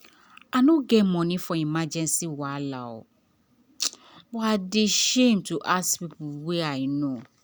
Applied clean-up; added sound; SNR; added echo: none; none; none; none.